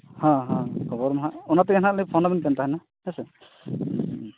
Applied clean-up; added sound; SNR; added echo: none; none; none; none.